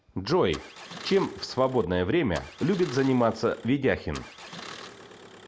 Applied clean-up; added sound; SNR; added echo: none; Engine starting; 17 dB; none.